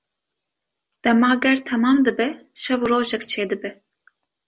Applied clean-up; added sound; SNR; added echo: none; none; none; none.